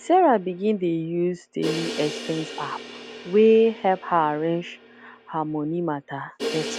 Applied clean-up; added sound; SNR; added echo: none; Crash cymbal; 13 dB; none.